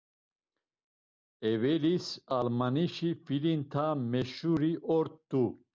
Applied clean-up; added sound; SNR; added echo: none; none; none; none.